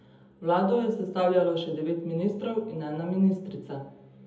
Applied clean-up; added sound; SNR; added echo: none; none; none; reverberation time 0.7 s.